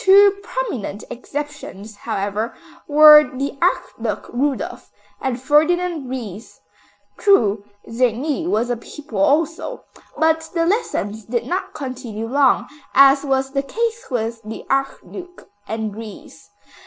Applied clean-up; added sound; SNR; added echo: neural separator model SepFormer DNS4.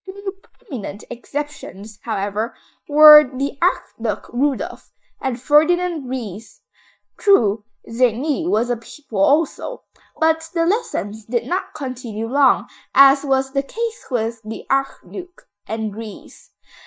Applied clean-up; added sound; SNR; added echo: neural mask model DeepFilterNet 3.